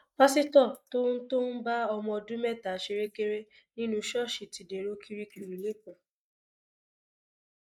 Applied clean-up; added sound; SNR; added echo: neural mask model Resemble Enhance denoiser.